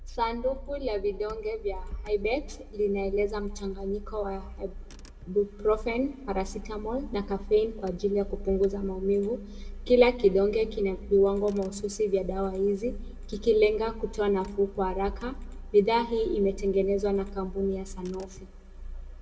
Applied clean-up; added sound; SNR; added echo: none; Engine / Car; 12 dB; reverberation time 0.8 s.